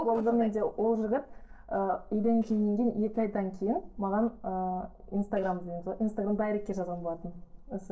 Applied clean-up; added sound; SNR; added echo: neural separator model SepFormer DNS4.